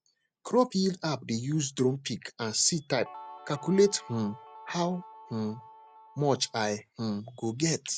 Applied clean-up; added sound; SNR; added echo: none; Guitar; 18 dB; none.